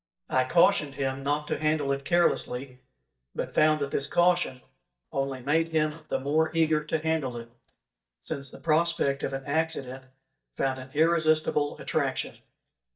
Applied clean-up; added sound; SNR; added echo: neural mask model DeepFilterNet 3.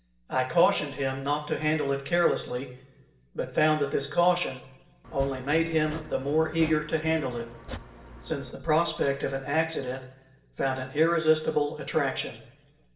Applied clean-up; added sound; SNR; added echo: none; Domestic sounds, home sounds; 13 dB; reverberation time 0.8 s.